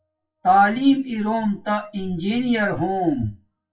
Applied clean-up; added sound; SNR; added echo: classical method WPE with log-MMSE.